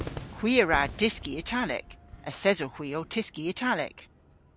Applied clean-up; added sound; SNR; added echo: none; Cheering / Fireworks; 15 dB; none.